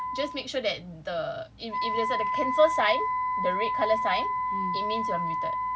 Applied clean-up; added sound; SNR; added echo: none; Wind instrument, woodwind instrument; 0 dB; none.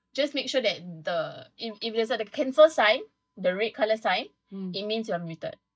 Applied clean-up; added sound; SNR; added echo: neural mask model DeepFilterNet 3.